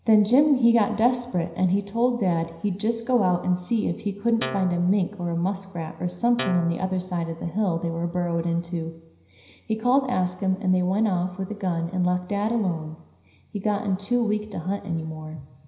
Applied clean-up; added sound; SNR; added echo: none; Guitar; 11 dB; reverberation time 0.9 s.